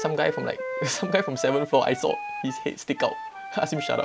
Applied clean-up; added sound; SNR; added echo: none; Wind instrument, woodwind instrument; 8 dB; none.